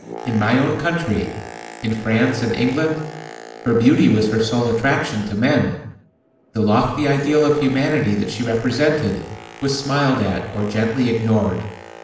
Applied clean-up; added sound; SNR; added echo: none; Boat, Water vehicle; 17 dB; reverberation time 0.8 s.